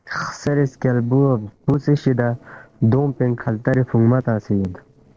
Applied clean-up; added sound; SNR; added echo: neural separator model SepFormer DNS4.